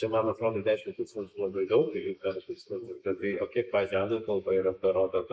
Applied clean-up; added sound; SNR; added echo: neural mask model Resemble Enhance denoiser.